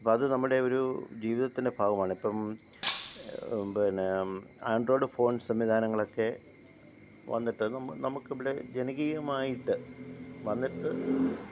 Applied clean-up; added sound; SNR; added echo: none; Shatter; 4 dB; none.